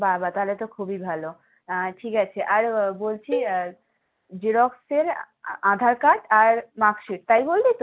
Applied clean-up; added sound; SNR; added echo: none; Cowbell; 11 dB; none.